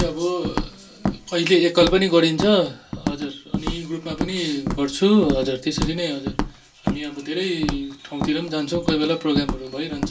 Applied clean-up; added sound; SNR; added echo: none; Walk, footsteps; 7 dB; reverberation time 0.1 s.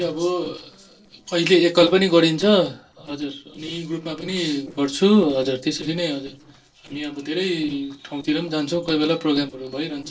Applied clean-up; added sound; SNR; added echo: neural separator model SepFormer DNS4.